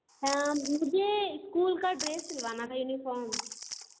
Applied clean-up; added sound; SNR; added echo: none; Splash, splatter; 9 dB; none.